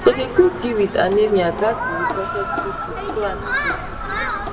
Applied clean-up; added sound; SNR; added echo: none; Human group actions; 5 dB; reverberation time 1.3 s.